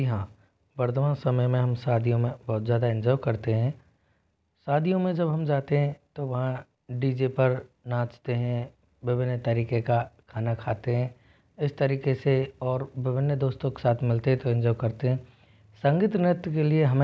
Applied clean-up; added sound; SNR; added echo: none; none; none; none.